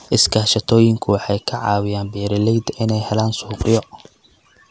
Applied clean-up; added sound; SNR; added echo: none; none; none; none.